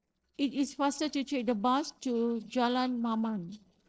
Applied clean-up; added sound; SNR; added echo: neural separator model SepFormer DNS4.